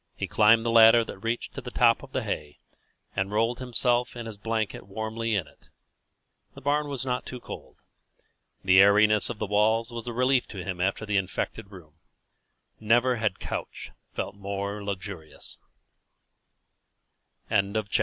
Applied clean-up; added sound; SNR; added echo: none; none; none; none.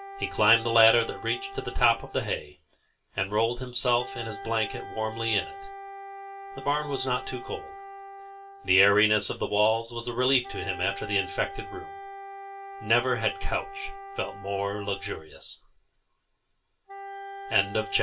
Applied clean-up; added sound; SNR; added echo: none; Wind instrument, woodwind instrument; 13 dB; reverberation time 0.2 s.